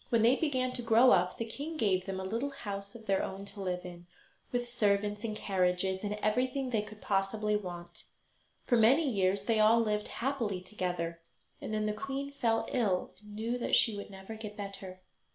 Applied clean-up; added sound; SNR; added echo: none; none; none; none.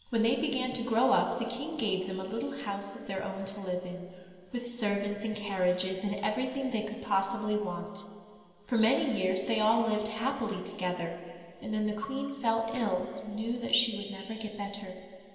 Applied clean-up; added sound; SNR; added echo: none; none; none; reverberation time 2.9 s.